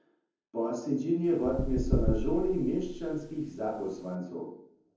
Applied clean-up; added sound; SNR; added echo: none; Knock / Wood; 1 dB; reverberation time 0.7 s.